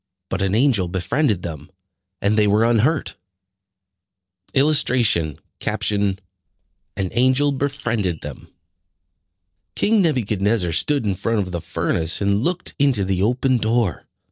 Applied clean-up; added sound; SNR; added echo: neural separator model SepFormer DNS4.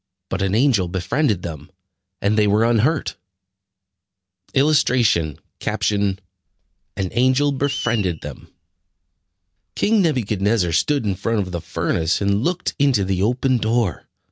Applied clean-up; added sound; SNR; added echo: none; Screech; 16 dB; none.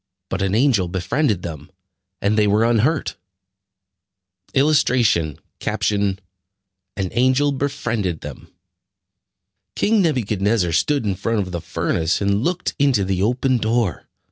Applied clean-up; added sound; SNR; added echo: none; none; none; none.